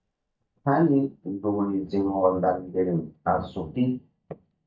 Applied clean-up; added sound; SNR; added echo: neural mask model DeepFilterNet 3.